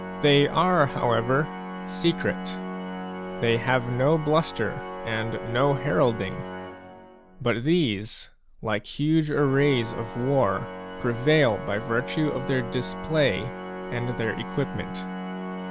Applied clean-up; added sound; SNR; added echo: none; Organ; 10 dB; none.